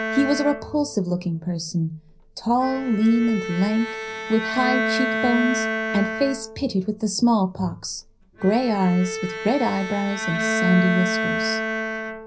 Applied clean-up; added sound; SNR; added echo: none; Bowed string instrument; 5 dB; reverberation time 0.4 s.